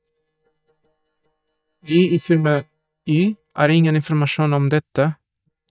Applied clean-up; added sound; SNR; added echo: neural mask model DeepFilterNet 3.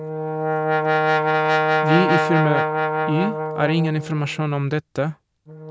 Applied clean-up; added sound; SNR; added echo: none; Brass instrument; -2 dB; none.